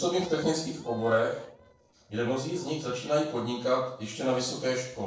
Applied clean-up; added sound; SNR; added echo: neural separator model SepFormer DNS4.